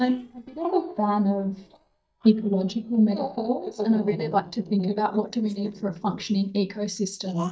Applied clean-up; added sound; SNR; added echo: neural mask model DeepFilterNet 3.